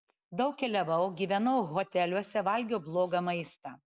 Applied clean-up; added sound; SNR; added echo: none; none; none; none.